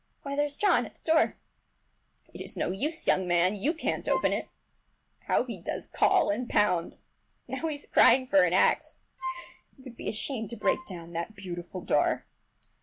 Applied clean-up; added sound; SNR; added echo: none; Wind instrument, woodwind instrument; 8 dB; none.